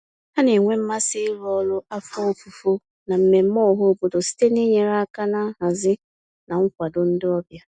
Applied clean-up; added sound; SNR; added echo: none; none; none; none.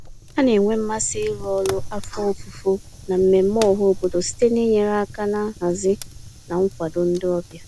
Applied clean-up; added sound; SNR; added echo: none; Fire; 13 dB; none.